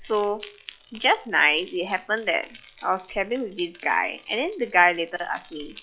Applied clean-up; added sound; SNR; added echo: classical method log-MMSE.